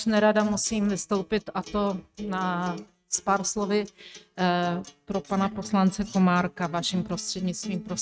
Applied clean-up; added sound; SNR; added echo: neural mask model RNNoise.